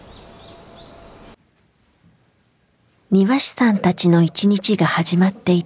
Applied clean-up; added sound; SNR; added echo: none; none; none; none.